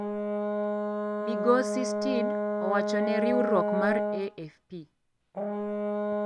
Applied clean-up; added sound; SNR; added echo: none; Brass instrument; -2 dB; none.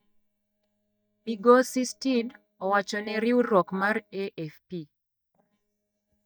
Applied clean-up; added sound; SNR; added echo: neural mask model DeepFilterNet 3.